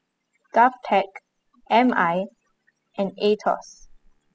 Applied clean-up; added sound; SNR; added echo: classical method spectral subtraction.